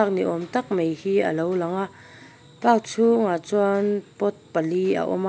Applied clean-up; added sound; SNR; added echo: none; none; none; none.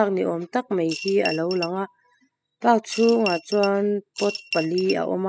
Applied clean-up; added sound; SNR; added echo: classical method spectral subtraction.